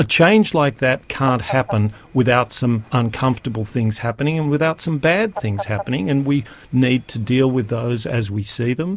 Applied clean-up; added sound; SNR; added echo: none; Fowl; 18 dB; none.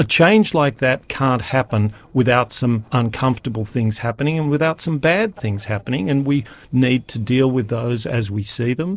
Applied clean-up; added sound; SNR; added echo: neural separator model SepFormer DNS4.